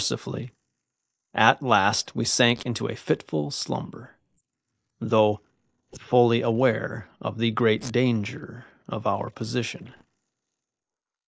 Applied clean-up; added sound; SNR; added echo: neural mask model Resemble Enhance denoiser.